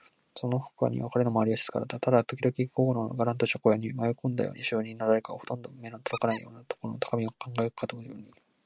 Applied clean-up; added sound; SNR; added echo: none; Squeak; 16 dB; none.